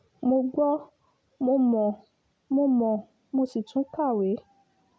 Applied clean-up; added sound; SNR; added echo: none; none; none; none.